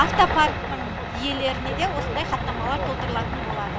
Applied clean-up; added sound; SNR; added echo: none; none; none; none.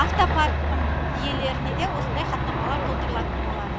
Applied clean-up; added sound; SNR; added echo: none; Aircraft; 0 dB; none.